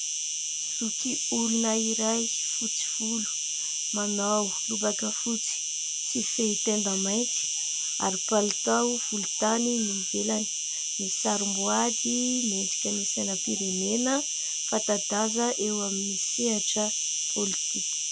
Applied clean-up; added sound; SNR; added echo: none; Insect; -1 dB; none.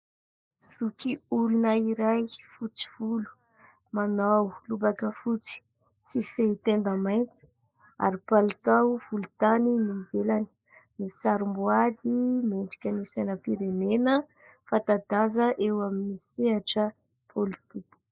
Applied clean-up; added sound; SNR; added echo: neural mask model Resemble Enhance denoiser.